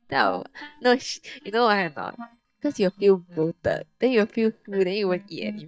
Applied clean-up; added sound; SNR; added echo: neural mask model DeepFilterNet 3.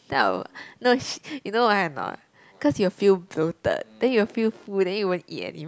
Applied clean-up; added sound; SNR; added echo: none; none; none; none.